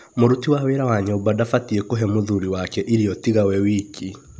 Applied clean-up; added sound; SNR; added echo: none; none; none; none.